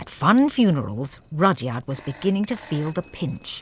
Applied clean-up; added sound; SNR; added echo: none; none; none; none.